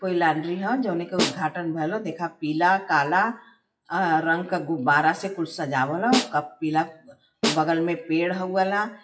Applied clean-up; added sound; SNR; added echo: classical method WPE with log-MMSE.